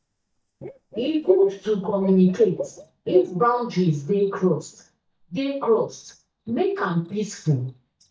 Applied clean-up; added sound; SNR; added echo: neural mask model DeepFilterNet 3.